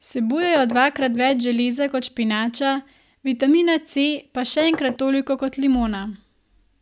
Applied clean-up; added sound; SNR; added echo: neural mask model DeepFilterNet 3.